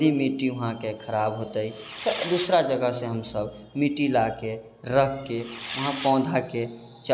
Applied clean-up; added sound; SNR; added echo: none; Fireworks; 9 dB; none.